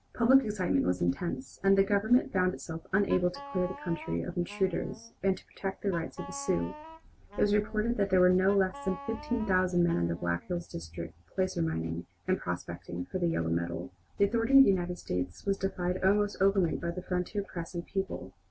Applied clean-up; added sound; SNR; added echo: none; Wind instrument, woodwind instrument; 16 dB; none.